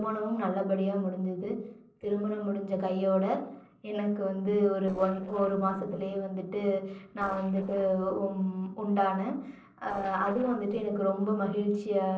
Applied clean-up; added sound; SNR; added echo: neural separator model SepFormer DNS4.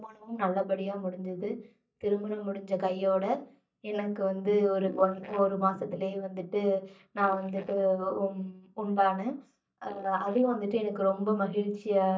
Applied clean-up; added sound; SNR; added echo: neural mask model DeepFilterNet 3.